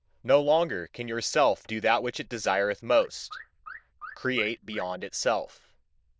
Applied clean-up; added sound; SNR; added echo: neural diffusion model UNIVERSE++.